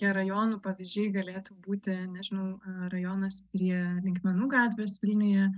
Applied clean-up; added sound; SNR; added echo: neural mask model DeepFilterNet 3.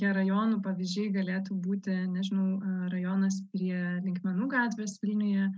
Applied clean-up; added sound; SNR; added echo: none; none; none; none.